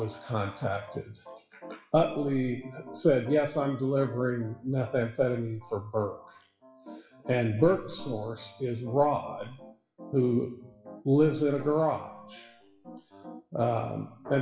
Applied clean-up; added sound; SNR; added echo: classical method WPE with log-MMSE.